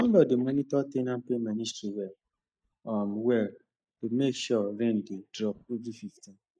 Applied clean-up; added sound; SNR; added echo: neural mask model DeepFilterNet 3.